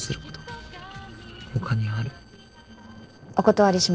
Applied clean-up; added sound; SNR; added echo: neural separator model SepFormer DNS4.